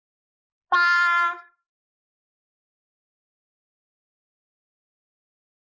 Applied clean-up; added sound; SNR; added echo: neural mask model Resemble Enhance denoiser.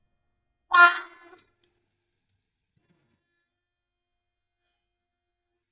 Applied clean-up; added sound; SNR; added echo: neural mask model DeepFilterNet 3.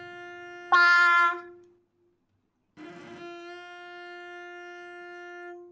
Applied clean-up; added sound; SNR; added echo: none; Bowed string instrument; 15 dB; none.